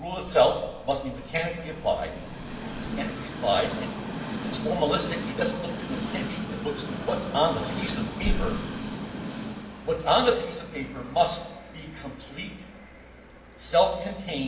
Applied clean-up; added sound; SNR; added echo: none; Train; 7 dB; reverberation time 0.9 s.